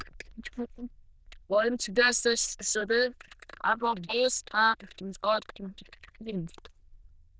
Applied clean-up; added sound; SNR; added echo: neural diffusion model UNIVERSE++.